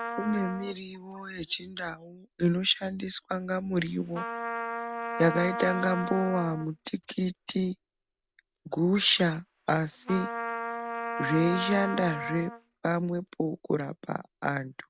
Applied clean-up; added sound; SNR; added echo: none; Trumpet; 8 dB; none.